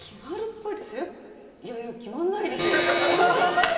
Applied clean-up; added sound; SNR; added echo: none; none; none; reverberation time 2.4 s.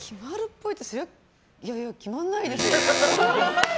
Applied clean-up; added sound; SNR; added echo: none; none; none; none.